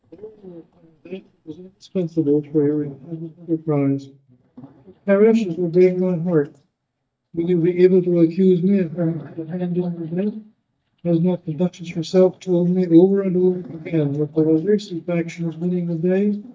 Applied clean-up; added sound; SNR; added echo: neural mask model DeepFilterNet 3.